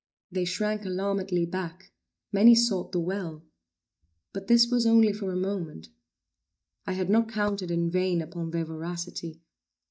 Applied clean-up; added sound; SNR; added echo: neural mask model DeepFilterNet 3.